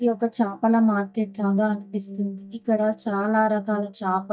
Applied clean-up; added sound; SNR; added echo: neural mask model DeepFilterNet 3.